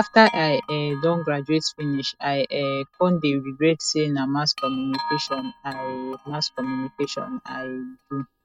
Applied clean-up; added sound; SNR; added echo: neural mask model RNNoise.